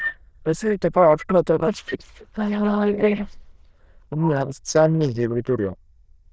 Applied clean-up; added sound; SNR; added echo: neural diffusion model UNIVERSE++.